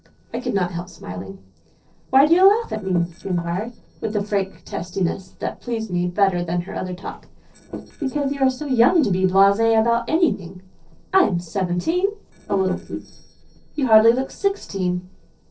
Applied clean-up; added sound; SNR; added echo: neural separator model SepFormer DNS4.